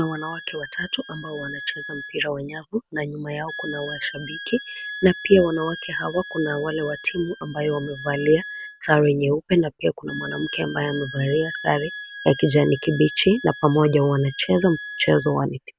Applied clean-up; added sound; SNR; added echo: none; Wind instrument, woodwind instrument; 14 dB; none.